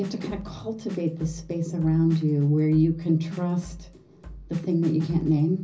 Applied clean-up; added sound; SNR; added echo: none; Drum kit; 17 dB; reverberation time 0.5 s.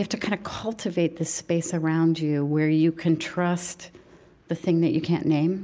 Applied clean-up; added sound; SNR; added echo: none; none; none; none.